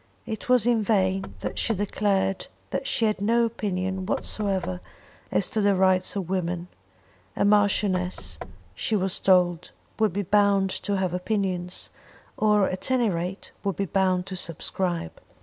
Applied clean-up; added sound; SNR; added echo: none; Knock / Wood; 15 dB; none.